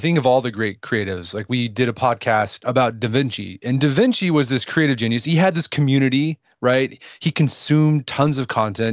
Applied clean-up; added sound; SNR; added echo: none; none; none; none.